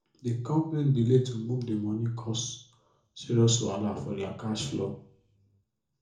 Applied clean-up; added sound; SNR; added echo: none; none; none; reverberation time 0.6 s.